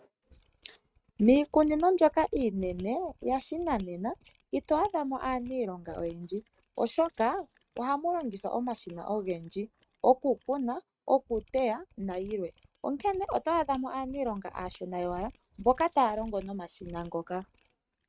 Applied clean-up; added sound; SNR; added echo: neural mask model RNNoise.